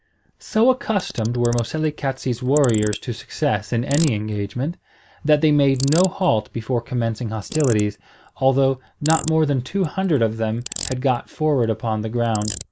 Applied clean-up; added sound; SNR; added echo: neural mask model Resemble Enhance denoiser.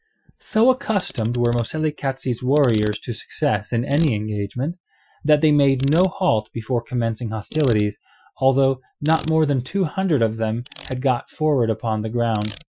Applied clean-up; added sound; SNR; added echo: classical method Wiener filter.